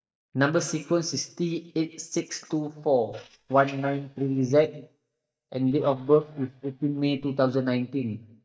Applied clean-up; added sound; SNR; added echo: neural mask model DeepFilterNet 3.